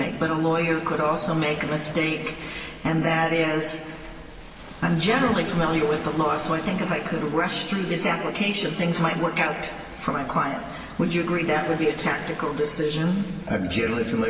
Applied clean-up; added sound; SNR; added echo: none; Waves, surf; 18 dB; reverberation time 2.4 s.